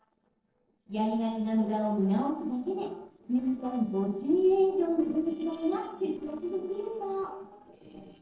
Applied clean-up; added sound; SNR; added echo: neural separator model SepFormer DNS4.